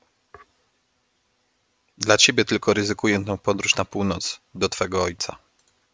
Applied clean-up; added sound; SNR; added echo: none; none; none; none.